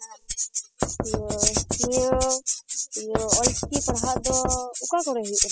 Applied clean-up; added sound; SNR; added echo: classical method spectral subtraction.